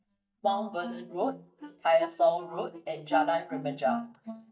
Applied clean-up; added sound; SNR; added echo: neural mask model DeepFilterNet 3.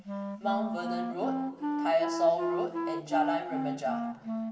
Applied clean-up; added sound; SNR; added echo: none; Wind instrument, woodwind instrument; 1 dB; reverberation time 2.1 s.